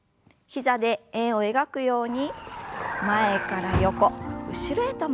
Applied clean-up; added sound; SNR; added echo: none; Vehicle; 5 dB; none.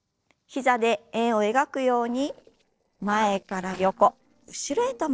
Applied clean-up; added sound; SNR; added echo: neural separator model SepFormer DNS4.